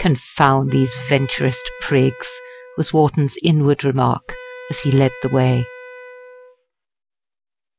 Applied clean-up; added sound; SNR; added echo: none; Wind instrument, woodwind instrument; 18 dB; none.